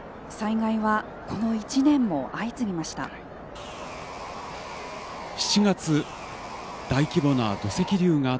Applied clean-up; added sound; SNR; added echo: none; Sawing; 13 dB; none.